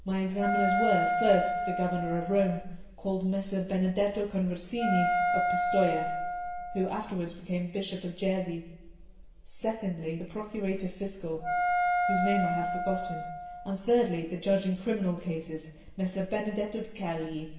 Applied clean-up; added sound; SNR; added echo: none; Wind instrument, woodwind instrument; 0 dB; reverberation time 1.1 s.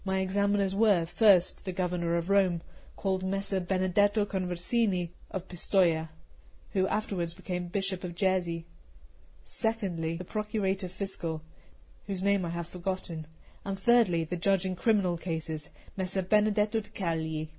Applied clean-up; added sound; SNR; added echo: none; none; none; none.